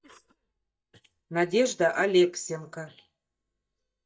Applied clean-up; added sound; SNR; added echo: neural mask model DeepFilterNet 3.